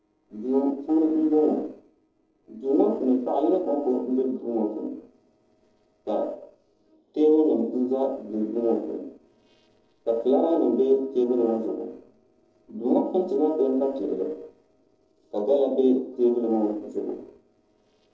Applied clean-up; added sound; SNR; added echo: neural separator model SepFormer DNS4.